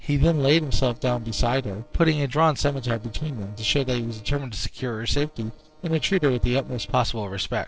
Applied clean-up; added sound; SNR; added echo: neural separator model SepFormer DNS4.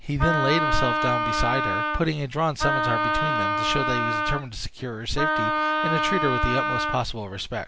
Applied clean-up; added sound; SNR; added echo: none; Wind instrument, woodwind instrument; -2 dB; none.